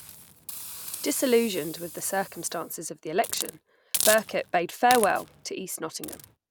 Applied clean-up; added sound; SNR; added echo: none; Hiss; 8 dB; none.